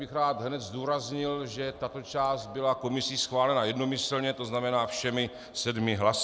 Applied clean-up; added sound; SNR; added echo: none; none; none; none.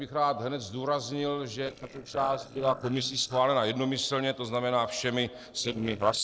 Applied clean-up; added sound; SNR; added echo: neural separator model SepFormer DNS4.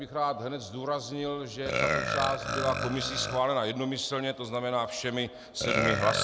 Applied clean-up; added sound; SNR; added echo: none; Burping, eructation; 3 dB; none.